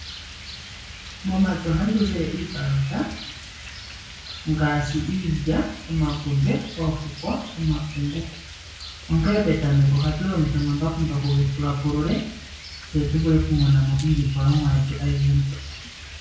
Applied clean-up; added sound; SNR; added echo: none; Rain; 16 dB; reverberation time 0.6 s.